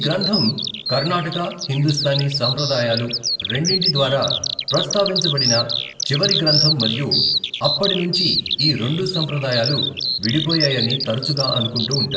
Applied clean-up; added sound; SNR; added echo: none; Bird vocalization, bird call, bird song; 1 dB; reverberation time 0.6 s.